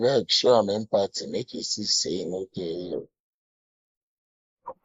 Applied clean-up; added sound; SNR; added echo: neural mask model Resemble Enhance denoiser.